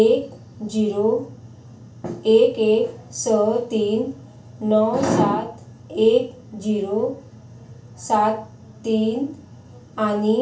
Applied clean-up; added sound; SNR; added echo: none; none; none; reverberation time 0.3 s.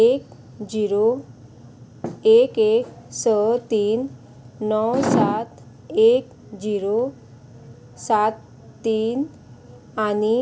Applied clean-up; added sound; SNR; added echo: none; none; none; none.